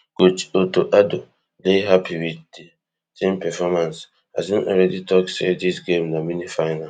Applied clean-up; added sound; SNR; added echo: none; none; none; none.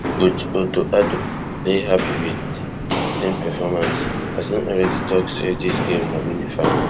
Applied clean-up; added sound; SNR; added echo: none; Walk, footsteps; 2 dB; none.